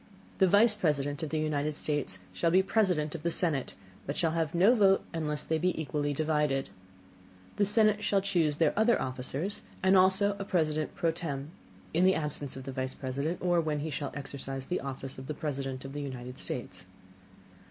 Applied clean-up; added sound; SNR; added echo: none; none; none; none.